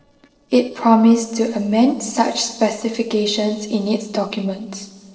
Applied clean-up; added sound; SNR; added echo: neural separator model SepFormer DNS4.